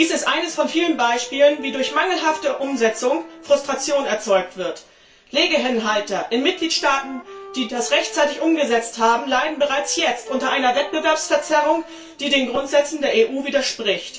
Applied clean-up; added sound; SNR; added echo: none; Wind instrument, woodwind instrument; 20 dB; reverberation time 0.3 s.